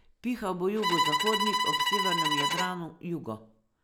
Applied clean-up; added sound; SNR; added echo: none; Bowed string instrument; -4 dB; none.